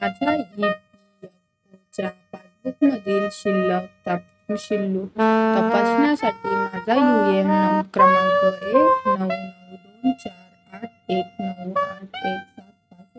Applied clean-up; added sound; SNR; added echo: neural mask model RNNoise.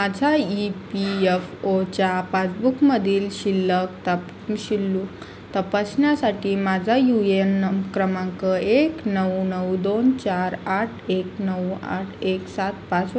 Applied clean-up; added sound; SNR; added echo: none; none; none; none.